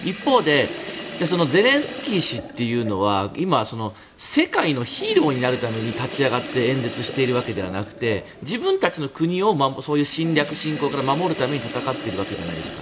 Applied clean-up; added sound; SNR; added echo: none; Sink (filling or washing); 12 dB; none.